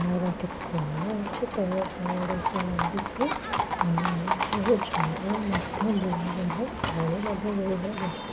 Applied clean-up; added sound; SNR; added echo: none; Livestock, farm animals, working animals; 4 dB; none.